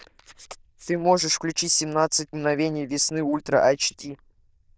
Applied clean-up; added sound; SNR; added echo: neural diffusion model UNIVERSE++.